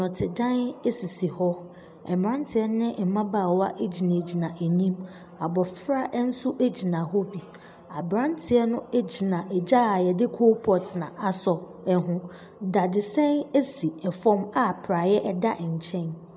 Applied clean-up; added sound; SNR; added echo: none; none; none; none.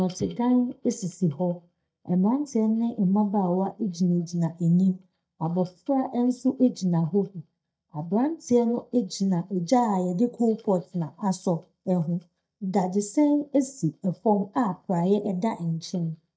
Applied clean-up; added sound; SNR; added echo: neural mask model DeepFilterNet 3.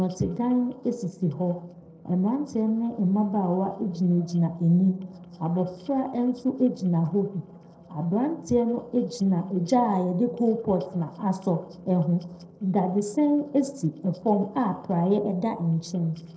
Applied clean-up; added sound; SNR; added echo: neural separator model SepFormer DNS4.